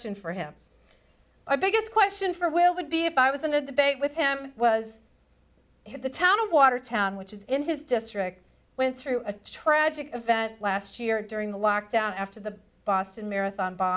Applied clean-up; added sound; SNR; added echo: none; none; none; none.